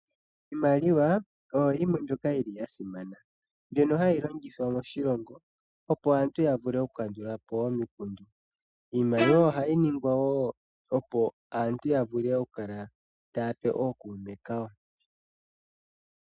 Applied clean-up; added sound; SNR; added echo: classical method Wiener filter.